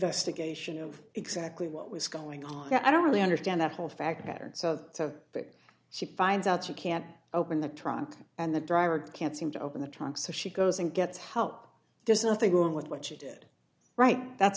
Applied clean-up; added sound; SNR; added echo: none; none; none; none.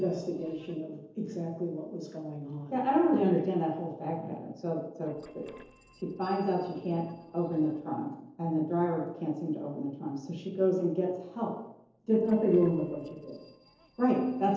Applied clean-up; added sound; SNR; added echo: neural separator model SepFormer DNS4.